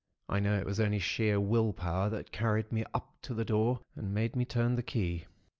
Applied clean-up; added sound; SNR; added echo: none; none; none; none.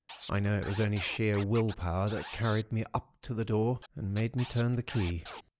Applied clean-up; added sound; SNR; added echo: none; Scratching (performance technique); 16 dB; none.